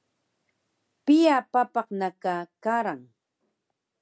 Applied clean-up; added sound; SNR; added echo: none; none; none; none.